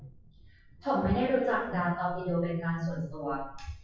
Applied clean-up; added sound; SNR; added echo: classical method WPE with log-MMSE.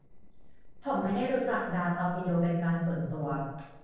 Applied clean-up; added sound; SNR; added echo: neural separator model SepFormer DNS4.